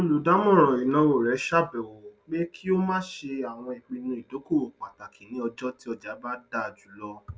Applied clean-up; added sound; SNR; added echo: none; none; none; none.